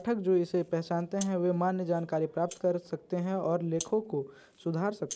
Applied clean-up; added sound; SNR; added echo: neural mask model Resemble Enhance denoiser.